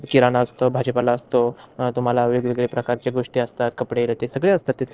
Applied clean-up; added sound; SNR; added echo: neural separator model SepFormer DNS4.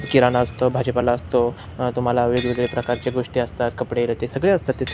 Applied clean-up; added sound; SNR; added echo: none; Shatter; 19 dB; none.